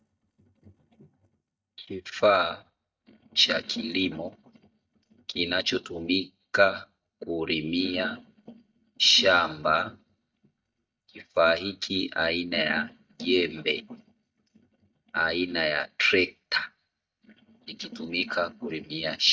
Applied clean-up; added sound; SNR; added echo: neural mask model DeepFilterNet 3.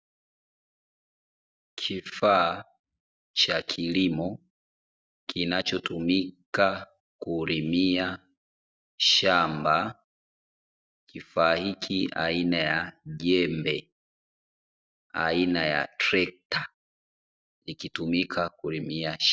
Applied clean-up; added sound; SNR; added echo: none; none; none; none.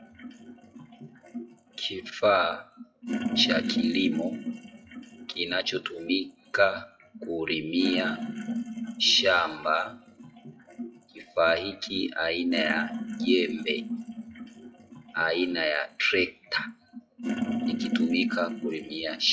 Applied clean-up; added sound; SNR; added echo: classical method WPE with log-MMSE.